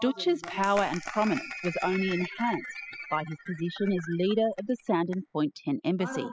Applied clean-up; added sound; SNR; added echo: classical method spectral subtraction.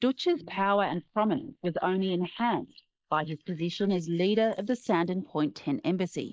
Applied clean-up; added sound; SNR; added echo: neural mask model Resemble Enhance denoiser.